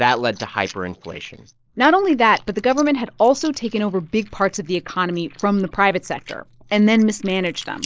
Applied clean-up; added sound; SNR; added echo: neural mask model Resemble Enhance denoiser.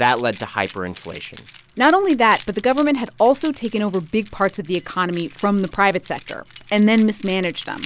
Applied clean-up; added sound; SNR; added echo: none; Keys jangling; 18 dB; none.